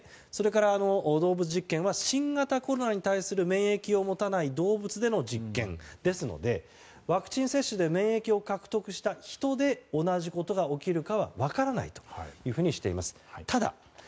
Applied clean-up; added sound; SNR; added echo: none; none; none; none.